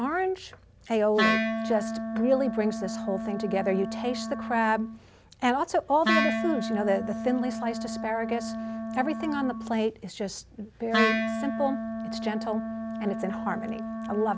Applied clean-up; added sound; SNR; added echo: none; Wind instrument, woodwind instrument; 2 dB; none.